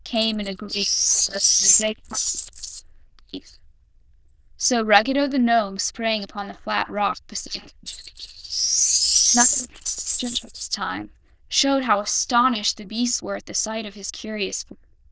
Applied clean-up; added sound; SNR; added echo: neural diffusion model UNIVERSE++.